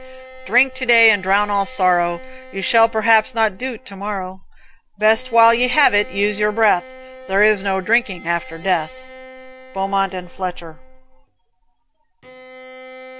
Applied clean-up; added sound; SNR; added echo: none; Bowed string instrument; 20 dB; none.